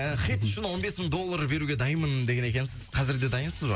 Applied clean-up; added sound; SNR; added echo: none; none; none; none.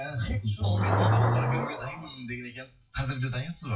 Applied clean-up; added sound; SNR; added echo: classical method WPE with log-MMSE.